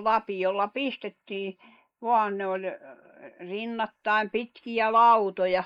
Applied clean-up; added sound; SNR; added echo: neural mask model Resemble Enhance denoiser.